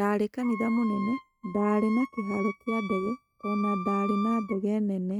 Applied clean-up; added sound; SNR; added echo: neural mask model RNNoise.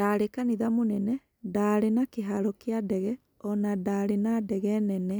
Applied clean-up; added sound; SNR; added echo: none; none; none; none.